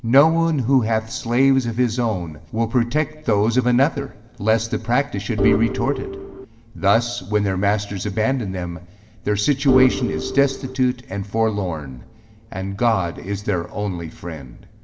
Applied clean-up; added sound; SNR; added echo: none; Organ; 2 dB; reverberation time 1.2 s.